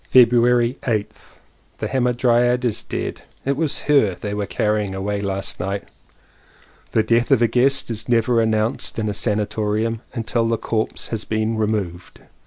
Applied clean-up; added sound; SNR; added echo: none; none; none; none.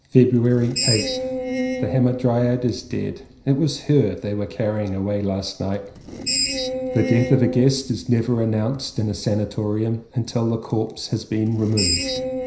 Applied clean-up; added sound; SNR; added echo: none; Screech; 7 dB; reverberation time 0.5 s.